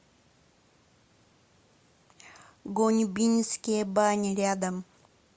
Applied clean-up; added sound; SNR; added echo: none; none; none; none.